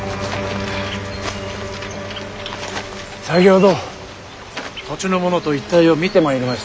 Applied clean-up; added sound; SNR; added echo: none; Wind instrument, woodwind instrument; 19 dB; none.